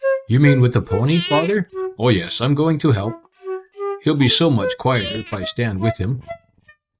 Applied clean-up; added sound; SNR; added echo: neural mask model RNNoise.